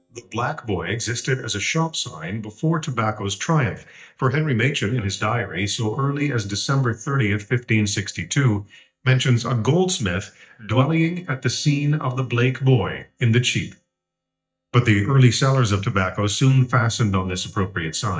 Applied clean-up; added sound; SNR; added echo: neural mask model DeepFilterNet 3.